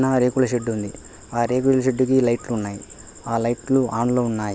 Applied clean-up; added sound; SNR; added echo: none; none; none; none.